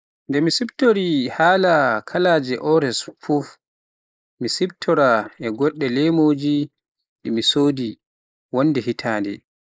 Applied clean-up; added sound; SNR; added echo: neural mask model Resemble Enhance denoiser.